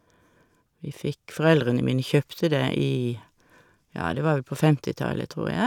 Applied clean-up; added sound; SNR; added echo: none; none; none; none.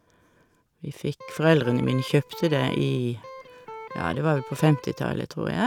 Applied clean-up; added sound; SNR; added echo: none; Electric guitar; 15 dB; none.